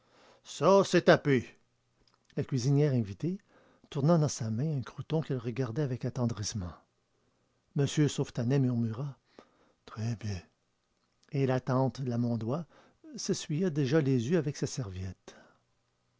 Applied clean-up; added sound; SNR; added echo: none; none; none; none.